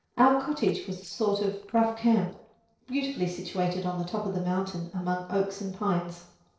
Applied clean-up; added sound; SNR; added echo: neural separator model SepFormer DNS4.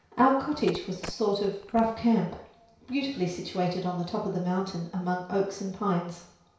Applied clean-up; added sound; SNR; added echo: none; Telephone; 15 dB; reverberation time 0.6 s.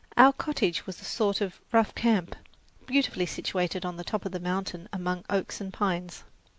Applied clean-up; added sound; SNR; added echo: none; none; none; none.